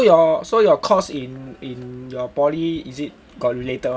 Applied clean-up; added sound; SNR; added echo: none; none; none; none.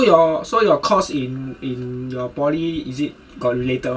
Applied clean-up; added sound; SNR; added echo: none; none; none; reverberation time 0.1 s.